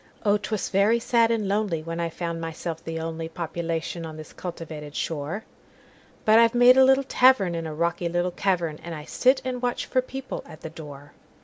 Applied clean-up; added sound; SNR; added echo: none; none; none; none.